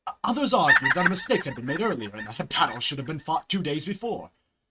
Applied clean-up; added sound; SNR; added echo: neural mask model RNNoise.